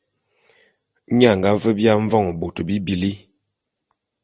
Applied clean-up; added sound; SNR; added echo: none; none; none; none.